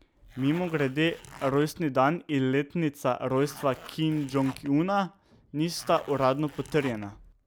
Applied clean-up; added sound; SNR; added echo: none; Zipper (clothing); 20 dB; none.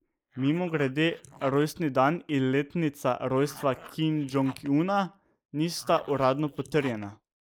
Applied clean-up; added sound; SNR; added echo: neural mask model Resemble Enhance denoiser.